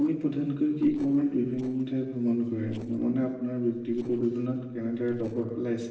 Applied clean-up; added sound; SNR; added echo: neural separator model SepFormer DNS4.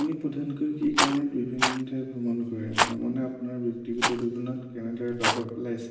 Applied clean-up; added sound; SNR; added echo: none; Rattle; 2 dB; reverberation time 1.2 s.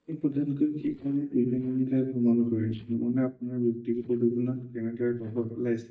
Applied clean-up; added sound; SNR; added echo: neural mask model DeepFilterNet 3.